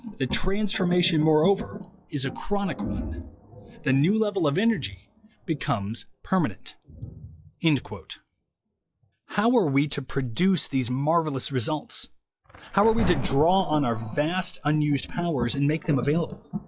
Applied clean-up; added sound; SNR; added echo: classical method log-MMSE.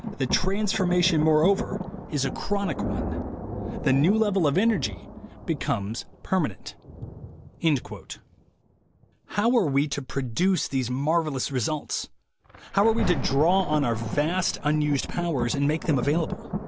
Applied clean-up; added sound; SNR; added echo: none; Thunder; 9 dB; none.